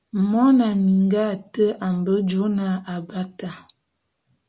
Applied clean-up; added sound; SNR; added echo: none; none; none; none.